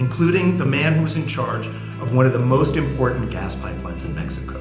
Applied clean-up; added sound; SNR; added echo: none; none; none; reverberation time 0.8 s.